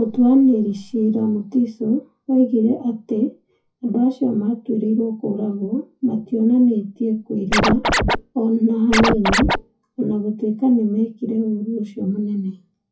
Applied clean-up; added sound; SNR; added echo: classical method WPE with log-MMSE.